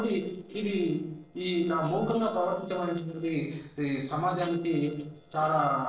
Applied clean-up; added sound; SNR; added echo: neural separator model SepFormer DNS4.